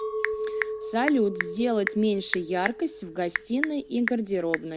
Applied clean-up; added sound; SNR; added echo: none; Chink, clink + Telephone / Typing; 5 dB; none.